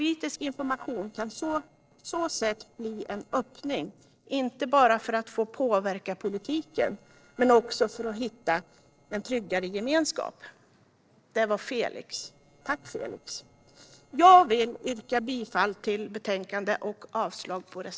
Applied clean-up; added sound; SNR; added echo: neural separator model SepFormer DNS4.